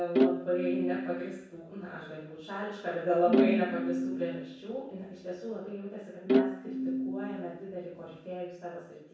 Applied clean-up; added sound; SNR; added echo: none; Bowed string instrument; -2 dB; reverberation time 0.7 s.